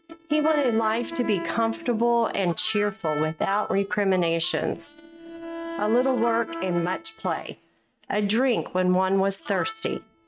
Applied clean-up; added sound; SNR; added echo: neural mask model RNNoise.